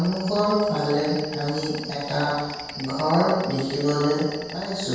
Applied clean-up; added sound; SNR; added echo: none; Insect; 13 dB; reverberation time 1.2 s.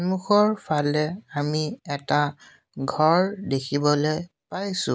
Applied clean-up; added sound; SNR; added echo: none; none; none; none.